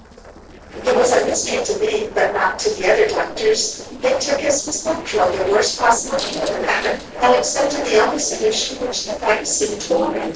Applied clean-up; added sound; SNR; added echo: neural separator model SepFormer DNS4.